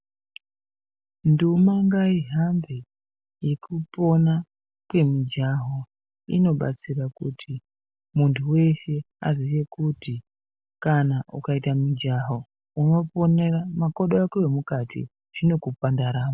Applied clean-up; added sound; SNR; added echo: none; none; none; none.